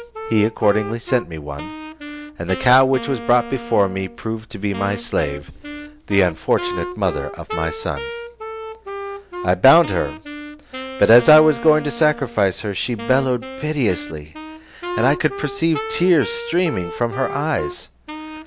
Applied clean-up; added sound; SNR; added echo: none; Wind instrument, woodwind instrument; 11 dB; none.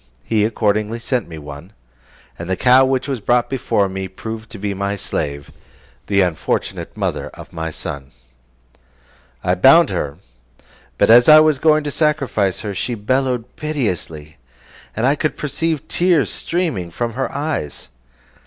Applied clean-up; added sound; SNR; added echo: none; none; none; none.